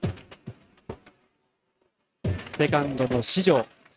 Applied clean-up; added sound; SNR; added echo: neural mask model RNNoise.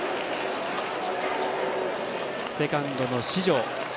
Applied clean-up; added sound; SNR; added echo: none; none; none; none.